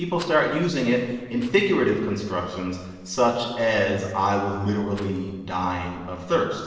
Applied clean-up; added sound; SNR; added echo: neural separator model SepFormer DNS4.